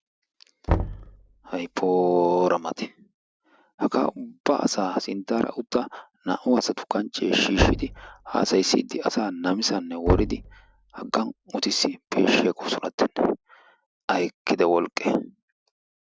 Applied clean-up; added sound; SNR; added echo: none; Knock; 6 dB; none.